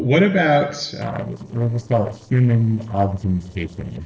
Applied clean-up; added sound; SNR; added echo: neural separator model SepFormer DNS4.